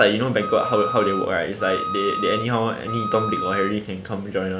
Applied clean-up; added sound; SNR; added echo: none; Wind instrument, woodwind instrument; 6 dB; none.